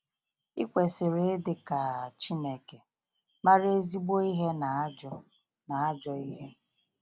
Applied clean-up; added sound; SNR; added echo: none; none; none; none.